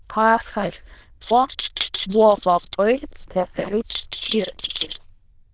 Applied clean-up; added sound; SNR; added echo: neural diffusion model UNIVERSE++.